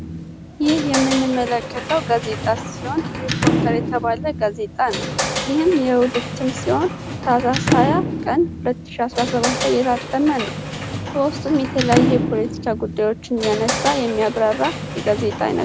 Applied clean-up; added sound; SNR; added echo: none; Sliding door / Slam; 4 dB; none.